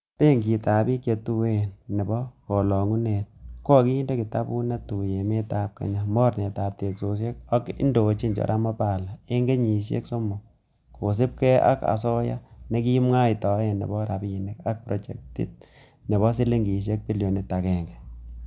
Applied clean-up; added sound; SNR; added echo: none; none; none; none.